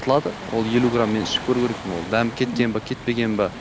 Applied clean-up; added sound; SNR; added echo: none; Waves, surf; 12 dB; none.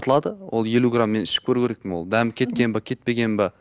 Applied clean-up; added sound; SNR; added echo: none; none; none; none.